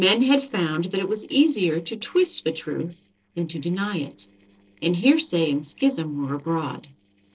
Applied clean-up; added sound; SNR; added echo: neural separator model SepFormer DNS4.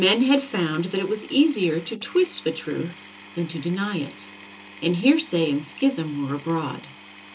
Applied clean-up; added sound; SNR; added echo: none; Power tool; 18 dB; reverberation time 0.2 s.